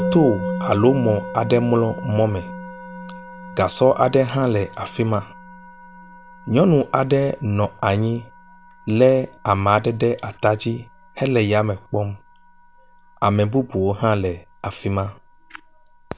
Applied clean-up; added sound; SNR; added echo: none; Musical instrument; 13 dB; none.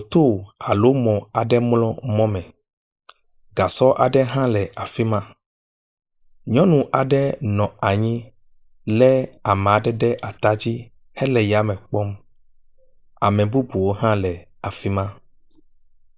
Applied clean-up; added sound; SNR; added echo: neural mask model Resemble Enhance denoiser.